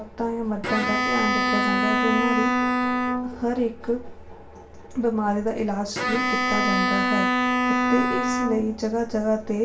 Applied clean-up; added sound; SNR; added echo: none; Bowed string instrument; -2 dB; reverberation time 0.3 s.